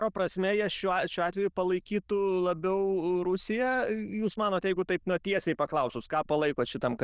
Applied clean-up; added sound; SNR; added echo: neural diffusion model UNIVERSE++.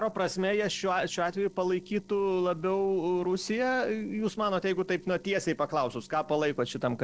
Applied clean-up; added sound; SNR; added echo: neural separator model SepFormer DNS4.